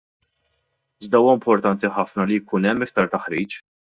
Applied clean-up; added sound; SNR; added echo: neural mask model DeepFilterNet 3.